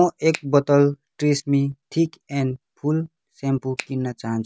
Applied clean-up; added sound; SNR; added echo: none; Finger snapping; 13 dB; none.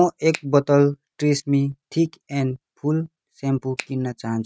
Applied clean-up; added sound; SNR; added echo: neural mask model RNNoise.